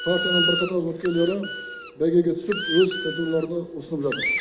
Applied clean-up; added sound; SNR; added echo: none; Squeak; 1 dB; none.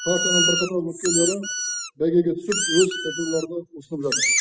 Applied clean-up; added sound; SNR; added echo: classical method spectral subtraction.